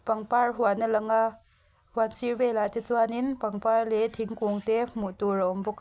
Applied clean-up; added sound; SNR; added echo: none; none; none; none.